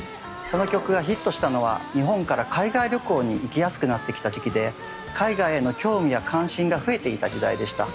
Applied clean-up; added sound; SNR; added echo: none; Rain + Crash cymbal; 18 dB; none.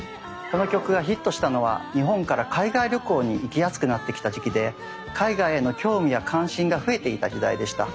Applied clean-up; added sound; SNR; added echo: none; none; none; none.